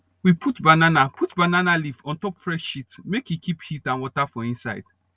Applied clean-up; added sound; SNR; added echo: none; none; none; none.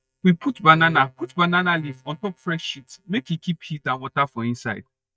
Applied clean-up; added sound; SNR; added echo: neural mask model DeepFilterNet 3.